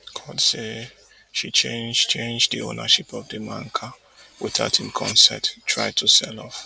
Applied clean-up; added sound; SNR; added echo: none; Cutlery, silverware; 18 dB; none.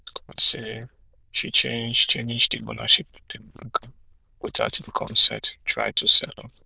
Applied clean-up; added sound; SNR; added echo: neural diffusion model UNIVERSE++.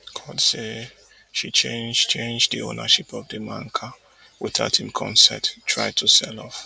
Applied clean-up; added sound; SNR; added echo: none; none; none; none.